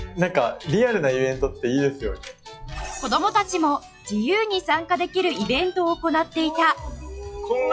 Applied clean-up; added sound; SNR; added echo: classical method log-MMSE.